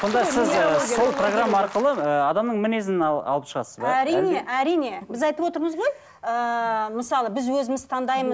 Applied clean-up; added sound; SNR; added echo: none; none; none; none.